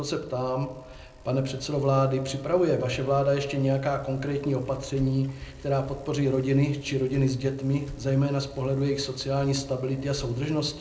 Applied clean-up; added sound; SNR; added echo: none; Bicycle; 20 dB; reverberation time 0.5 s.